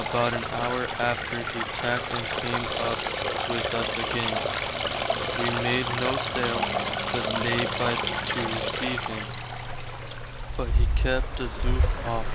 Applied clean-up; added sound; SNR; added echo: none; Stream; -4 dB; none.